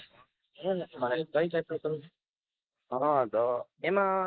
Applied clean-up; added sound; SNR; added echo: neural mask model Resemble Enhance denoiser.